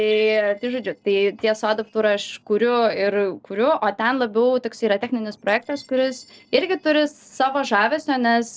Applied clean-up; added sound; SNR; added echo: neural separator model SepFormer DNS4.